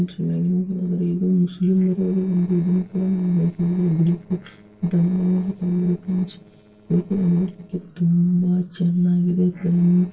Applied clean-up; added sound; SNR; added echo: neural separator model SepFormer DNS4.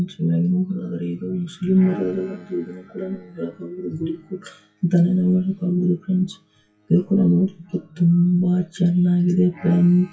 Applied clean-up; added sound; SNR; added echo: classical method WPE with log-MMSE.